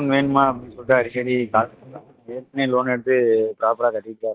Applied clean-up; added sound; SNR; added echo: neural mask model DeepFilterNet 3.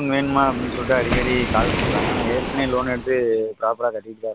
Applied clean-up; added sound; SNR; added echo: none; Waves, surf; 4 dB; none.